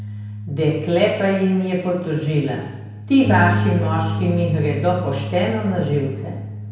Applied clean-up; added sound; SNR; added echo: none; Bass guitar; 5 dB; reverberation time 0.9 s.